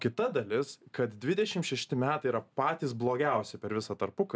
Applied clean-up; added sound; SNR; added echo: none; none; none; none.